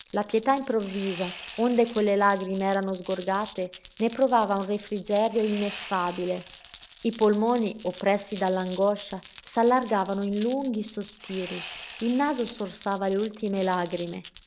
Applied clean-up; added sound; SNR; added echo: none; Sawing + Glass; 12 dB; none.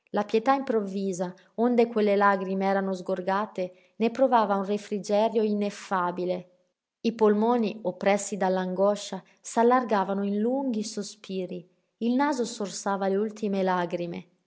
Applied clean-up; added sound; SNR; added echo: none; none; none; none.